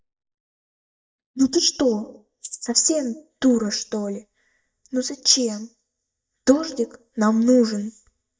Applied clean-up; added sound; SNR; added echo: neural mask model DeepFilterNet 3.